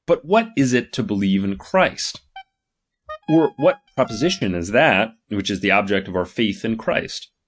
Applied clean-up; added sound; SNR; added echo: neural mask model RNNoise.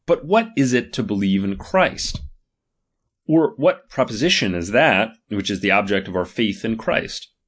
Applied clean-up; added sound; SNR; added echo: neural mask model Resemble Enhance denoiser.